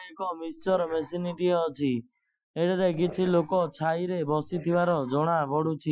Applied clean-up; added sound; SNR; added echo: classical method Wiener filter.